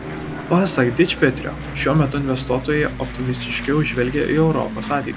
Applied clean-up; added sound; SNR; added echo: none; Aircraft; 10 dB; none.